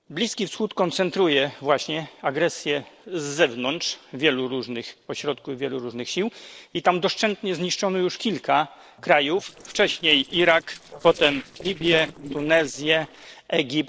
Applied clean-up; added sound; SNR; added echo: neural separator model SepFormer DNS4.